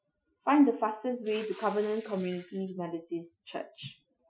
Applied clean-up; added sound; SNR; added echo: classical method Wiener filter.